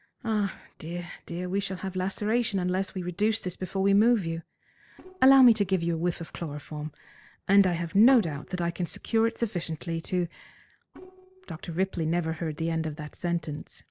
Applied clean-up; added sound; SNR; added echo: neural separator model SepFormer DNS4.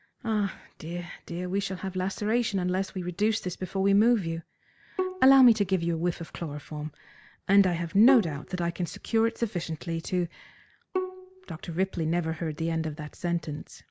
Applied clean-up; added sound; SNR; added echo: none; Bowed string instrument; 12 dB; none.